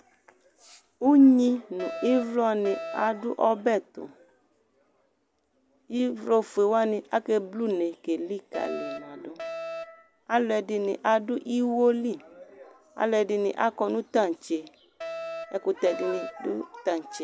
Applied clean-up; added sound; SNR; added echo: none; Alarm; 10 dB; none.